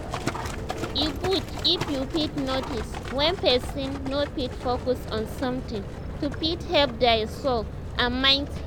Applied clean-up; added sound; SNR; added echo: none; Livestock, farm animals, working animals; 6 dB; none.